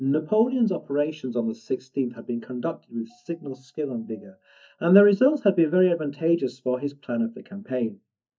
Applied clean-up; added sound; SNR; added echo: neural mask model DeepFilterNet 3.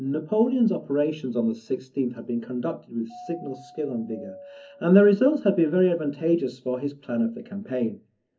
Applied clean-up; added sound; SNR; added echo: none; Doorbell; 19 dB; reverberation time 0.4 s.